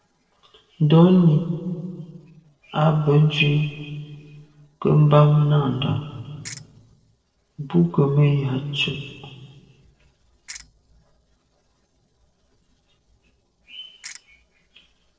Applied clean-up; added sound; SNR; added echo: neural separator model SepFormer DNS4.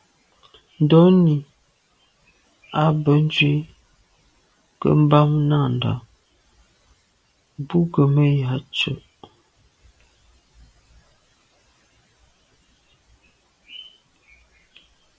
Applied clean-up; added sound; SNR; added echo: none; none; none; none.